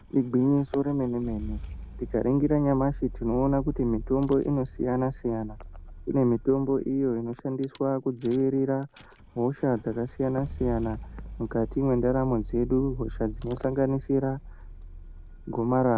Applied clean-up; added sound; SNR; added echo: none; Rattle / Engine starting / Car; 13 dB; none.